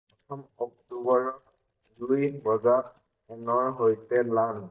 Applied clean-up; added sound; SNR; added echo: neural mask model DeepFilterNet 3.